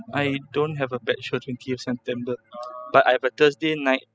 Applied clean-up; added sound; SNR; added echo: classical method spectral subtraction.